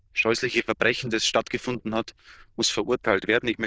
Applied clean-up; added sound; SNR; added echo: neural diffusion model UNIVERSE++.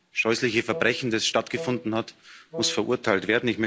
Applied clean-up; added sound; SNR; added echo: none; Wind instrument, woodwind instrument; 14 dB; none.